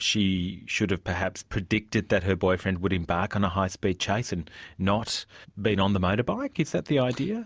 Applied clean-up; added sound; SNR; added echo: none; none; none; none.